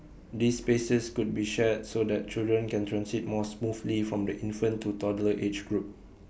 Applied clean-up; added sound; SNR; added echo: none; none; none; none.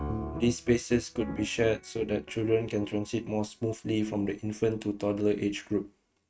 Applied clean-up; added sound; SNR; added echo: neural mask model RNNoise.